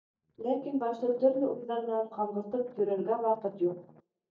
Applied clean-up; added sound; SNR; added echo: neural mask model DeepFilterNet 3.